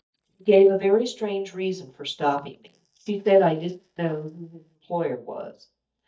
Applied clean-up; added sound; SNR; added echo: neural mask model DeepFilterNet 3.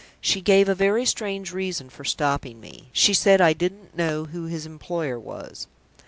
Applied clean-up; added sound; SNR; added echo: none; none; none; none.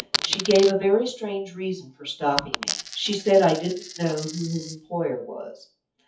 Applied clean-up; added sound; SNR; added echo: classical method WPE with log-MMSE.